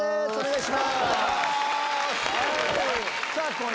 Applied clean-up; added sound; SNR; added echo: none; Zipper (clothing); 9 dB; none.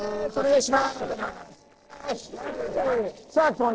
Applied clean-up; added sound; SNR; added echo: neural separator model SepFormer DNS4.